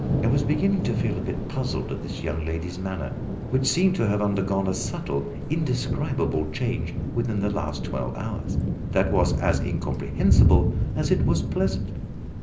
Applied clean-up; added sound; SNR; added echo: none; Thunder / Rain; 0 dB; reverberation time 0.5 s.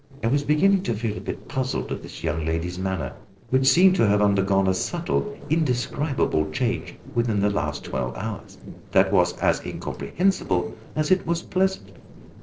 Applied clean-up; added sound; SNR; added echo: neural separator model SepFormer DNS4.